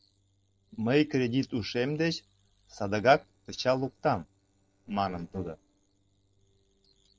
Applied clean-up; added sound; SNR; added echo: neural separator model SepFormer DNS4.